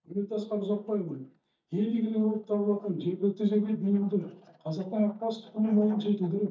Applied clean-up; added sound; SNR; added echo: neural mask model DeepFilterNet 3.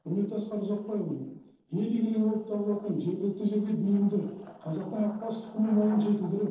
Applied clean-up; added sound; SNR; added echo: neural separator model SepFormer DNS4.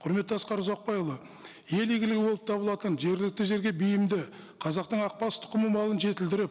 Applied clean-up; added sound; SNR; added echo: none; none; none; none.